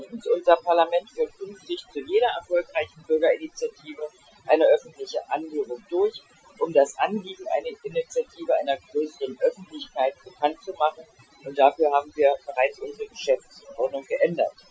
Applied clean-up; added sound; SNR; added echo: classical method Wiener filter.